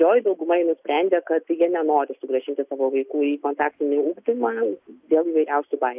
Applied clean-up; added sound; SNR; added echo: none; none; none; none.